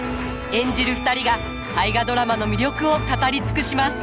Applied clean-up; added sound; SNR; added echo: none; Bowed string instrument; 16 dB; none.